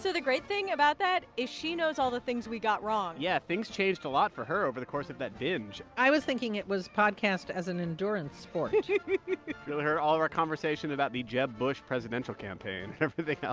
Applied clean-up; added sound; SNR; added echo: none; none; none; none.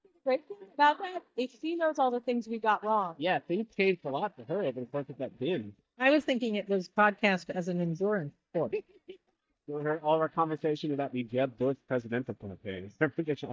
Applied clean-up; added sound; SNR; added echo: neural mask model DeepFilterNet 3.